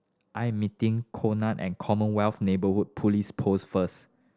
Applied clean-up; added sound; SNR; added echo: none; none; none; none.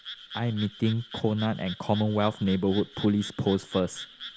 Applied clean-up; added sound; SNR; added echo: none; Frog; 15 dB; none.